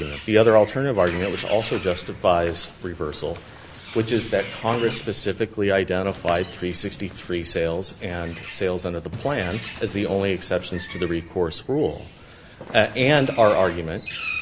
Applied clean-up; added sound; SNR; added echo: none; Bird; 15 dB; none.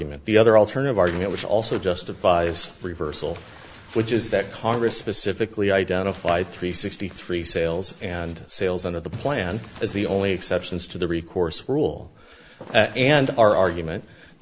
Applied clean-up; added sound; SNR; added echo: none; none; none; none.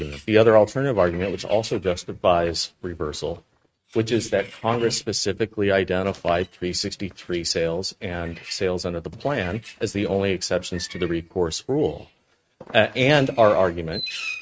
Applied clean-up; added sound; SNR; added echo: neural mask model RNNoise.